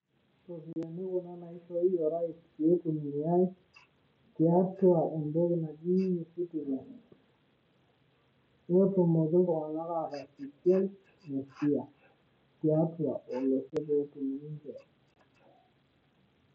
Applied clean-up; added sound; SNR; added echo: none; none; none; none.